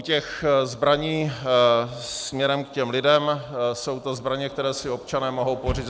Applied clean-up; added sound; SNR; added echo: none; none; none; none.